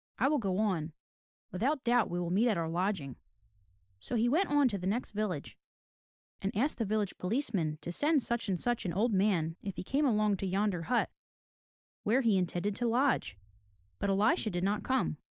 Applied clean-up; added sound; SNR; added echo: neural mask model Resemble Enhance denoiser.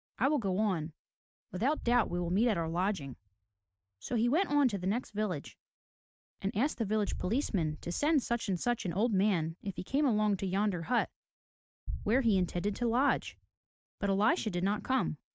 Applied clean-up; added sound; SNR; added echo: neural mask model RNNoise.